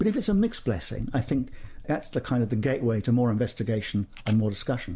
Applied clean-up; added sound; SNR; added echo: none; Camera; 18 dB; none.